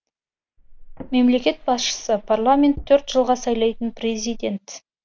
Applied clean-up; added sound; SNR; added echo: neural mask model Resemble Enhance denoiser.